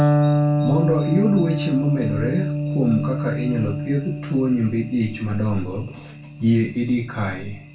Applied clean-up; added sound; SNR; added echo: none; Electric guitar; 1 dB; reverberation time 0.3 s.